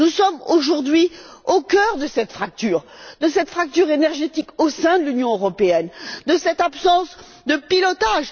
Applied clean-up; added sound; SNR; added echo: none; none; none; none.